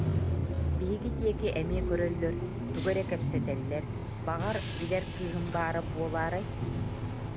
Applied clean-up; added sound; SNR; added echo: none; Bus / Engine; -2 dB; none.